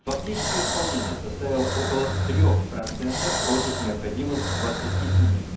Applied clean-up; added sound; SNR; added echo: none; Breathing; -4 dB; reverberation time 0.5 s.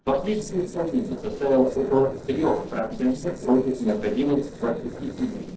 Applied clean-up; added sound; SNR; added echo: neural separator model SepFormer DNS4.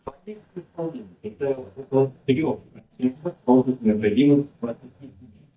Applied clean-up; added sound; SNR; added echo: neural mask model DeepFilterNet 3.